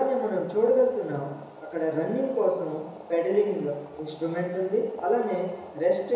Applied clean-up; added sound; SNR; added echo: none; Boiling; 19 dB; reverberation time 1.0 s.